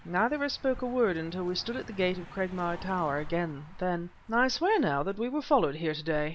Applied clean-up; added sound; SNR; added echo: none; Car passing by; 14 dB; none.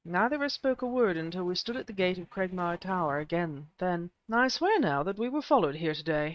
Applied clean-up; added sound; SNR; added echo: neural mask model RNNoise.